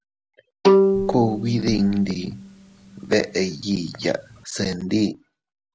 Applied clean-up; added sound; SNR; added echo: none; Bowed string instrument; -1 dB; none.